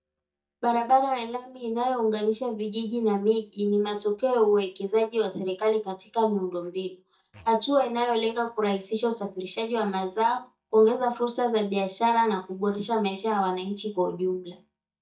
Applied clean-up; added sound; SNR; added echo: neural mask model DeepFilterNet 3.